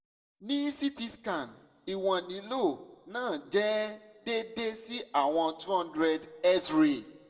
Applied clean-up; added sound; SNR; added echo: none; none; none; reverberation time 1.8 s.